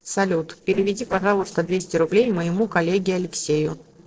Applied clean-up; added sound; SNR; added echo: neural separator model SepFormer DNS4.